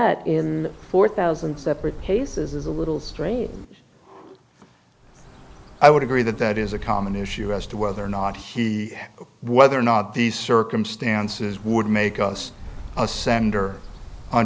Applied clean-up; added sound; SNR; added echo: none; Bird; 15 dB; none.